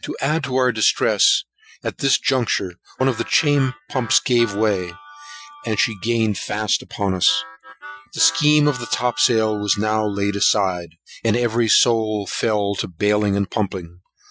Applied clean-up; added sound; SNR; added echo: classical method Wiener filter.